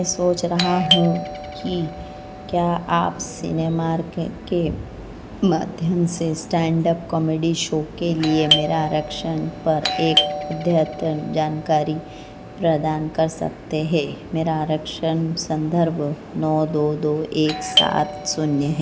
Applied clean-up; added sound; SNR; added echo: none; Doorbell; 7 dB; none.